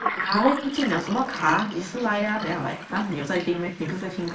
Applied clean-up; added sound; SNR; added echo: neural mask model Resemble Enhance denoiser.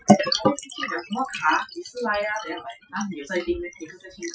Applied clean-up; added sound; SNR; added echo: classical method Wiener filter.